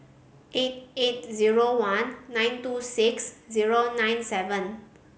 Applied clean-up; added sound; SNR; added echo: none; none; none; none.